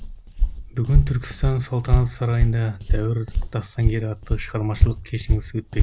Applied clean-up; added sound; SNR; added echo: none; Walk, footsteps; -2 dB; none.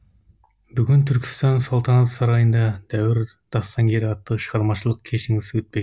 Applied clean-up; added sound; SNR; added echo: none; none; none; none.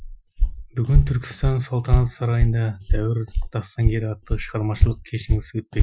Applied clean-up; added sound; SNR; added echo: classical method Wiener filter.